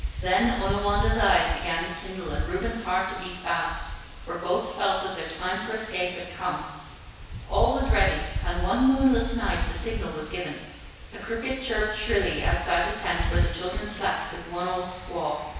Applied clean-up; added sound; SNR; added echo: none; Wind; 4 dB; reverberation time 1.1 s.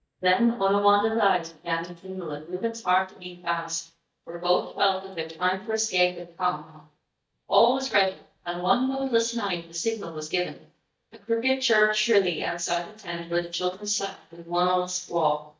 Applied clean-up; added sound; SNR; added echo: neural mask model DeepFilterNet 3.